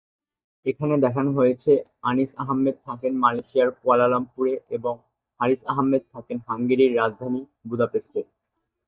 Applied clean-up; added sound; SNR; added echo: neural mask model DeepFilterNet 3.